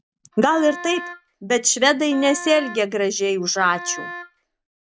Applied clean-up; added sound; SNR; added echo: none; Wind instrument, woodwind instrument; 15 dB; none.